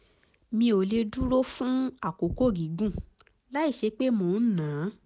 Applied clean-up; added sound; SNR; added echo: none; none; none; none.